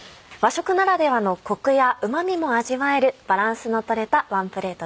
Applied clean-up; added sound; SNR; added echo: none; none; none; none.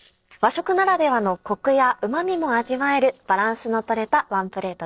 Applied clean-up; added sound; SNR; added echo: neural separator model SepFormer DNS4.